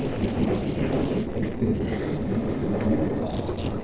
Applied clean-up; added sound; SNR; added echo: neural separator model SepFormer DNS4.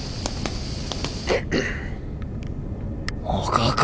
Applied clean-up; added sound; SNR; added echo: none; Cough; 5 dB; none.